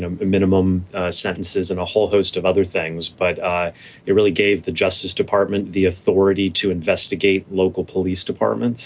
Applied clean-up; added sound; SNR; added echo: none; none; none; none.